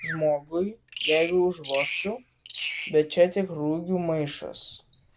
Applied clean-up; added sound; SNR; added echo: none; Bird vocalization, bird call, bird song; 9 dB; none.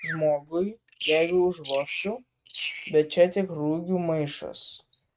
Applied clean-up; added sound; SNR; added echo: neural mask model RNNoise.